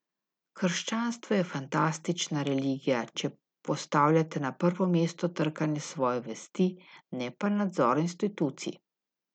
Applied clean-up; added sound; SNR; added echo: none; none; none; none.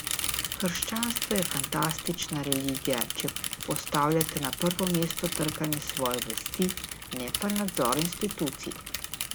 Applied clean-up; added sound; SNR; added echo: none; Mechanisms / Bicycle; 3 dB; none.